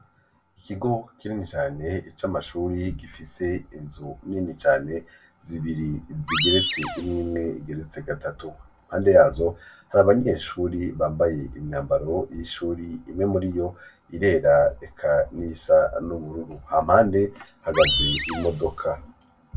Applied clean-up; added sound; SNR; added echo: none; Animal; 3 dB; reverberation time 0.2 s.